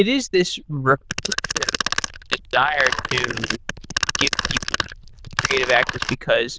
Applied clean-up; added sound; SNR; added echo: neural diffusion model UNIVERSE++.